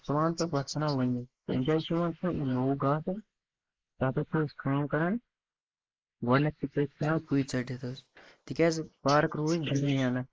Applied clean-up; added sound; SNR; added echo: neural mask model Resemble Enhance denoiser.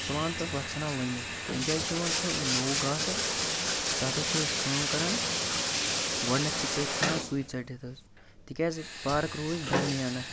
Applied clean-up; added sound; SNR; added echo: none; Bathtub (filling or washing); -2 dB; none.